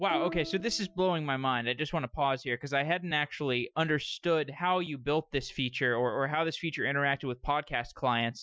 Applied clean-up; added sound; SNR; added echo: classical method Wiener filter.